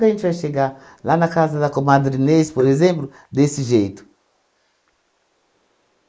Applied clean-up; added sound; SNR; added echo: neural mask model Resemble Enhance denoiser.